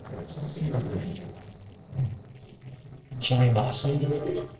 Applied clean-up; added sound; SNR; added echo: neural separator model SepFormer DNS4.